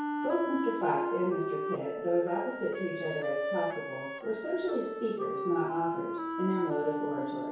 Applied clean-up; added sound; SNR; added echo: none; Wind instrument, woodwind instrument; 3 dB; reverberation time 1.0 s.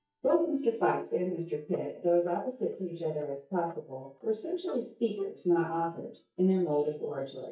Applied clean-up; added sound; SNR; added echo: neural mask model DeepFilterNet 3.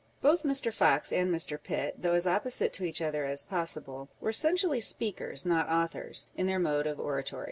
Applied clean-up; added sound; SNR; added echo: none; none; none; none.